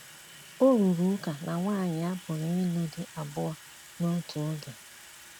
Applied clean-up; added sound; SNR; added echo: none; Sink (filling or washing) / Water tap, faucet; 19 dB; none.